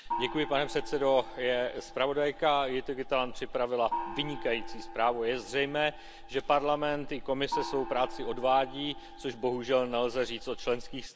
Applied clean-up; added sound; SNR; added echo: none; Gong; 9 dB; none.